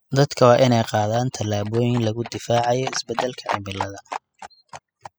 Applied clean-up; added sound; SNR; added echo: classical method spectral subtraction.